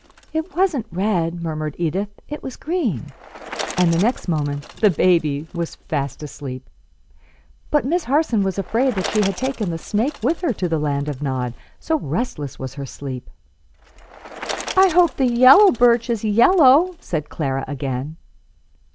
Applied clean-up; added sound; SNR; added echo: none; Bicycle; 17 dB; none.